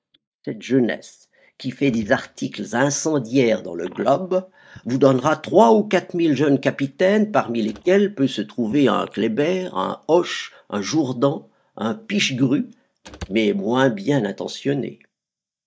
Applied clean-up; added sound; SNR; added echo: neural mask model DeepFilterNet 3.